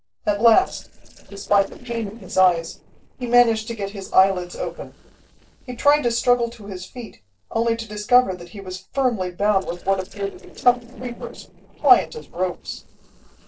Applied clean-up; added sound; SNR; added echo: neural separator model SepFormer DNS4.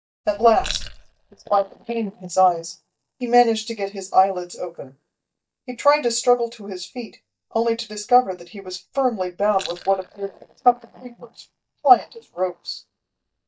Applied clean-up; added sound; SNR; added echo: neural mask model DeepFilterNet 3.